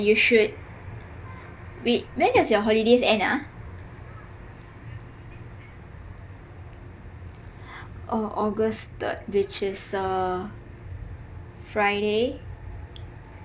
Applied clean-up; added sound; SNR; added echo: none; none; none; none.